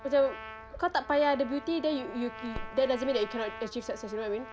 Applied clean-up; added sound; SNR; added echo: none; Trumpet + Crackle; 13 dB; none.